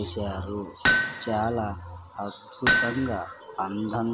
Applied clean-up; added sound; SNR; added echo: none; Hammer; -2 dB; none.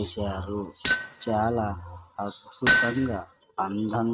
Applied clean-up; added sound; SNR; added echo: neural mask model RNNoise.